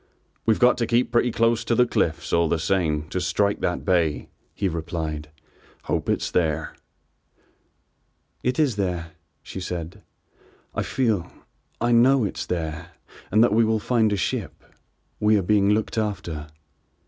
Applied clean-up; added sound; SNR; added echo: none; none; none; none.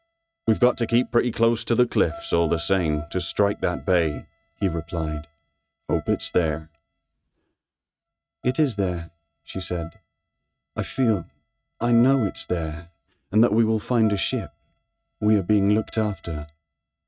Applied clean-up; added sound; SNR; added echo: neural mask model RNNoise.